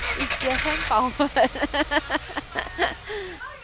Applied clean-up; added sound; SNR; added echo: none; Engine / Car; 6 dB; none.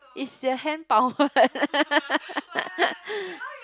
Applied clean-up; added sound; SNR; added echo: none; none; none; none.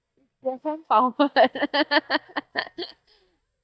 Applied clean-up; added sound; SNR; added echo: neural mask model DeepFilterNet 3.